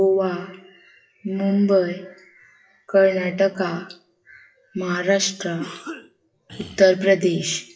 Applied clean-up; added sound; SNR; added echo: classical method WPE with log-MMSE.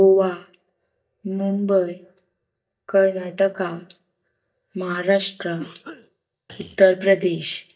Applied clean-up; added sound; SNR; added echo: neural mask model DeepFilterNet 3.